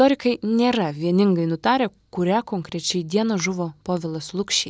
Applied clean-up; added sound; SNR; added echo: none; none; none; none.